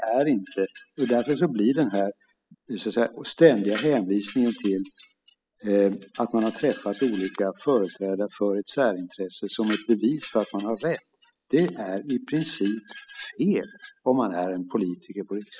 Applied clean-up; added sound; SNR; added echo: classical method spectral subtraction.